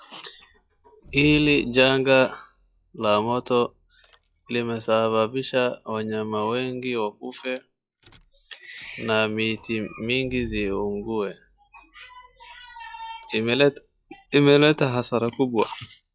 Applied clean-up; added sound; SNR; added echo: classical method log-MMSE.